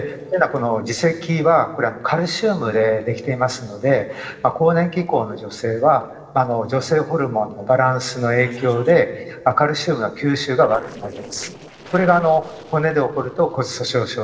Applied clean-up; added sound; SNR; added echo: neural separator model SepFormer DNS4.